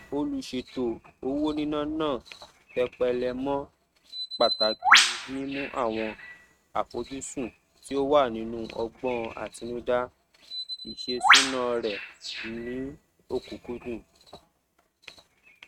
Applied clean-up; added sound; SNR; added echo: neural mask model RNNoise.